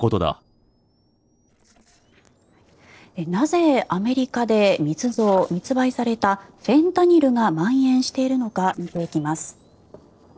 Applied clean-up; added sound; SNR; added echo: neural separator model SepFormer DNS4.